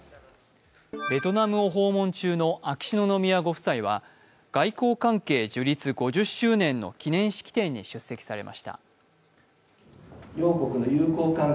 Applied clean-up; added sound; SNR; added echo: none; none; none; none.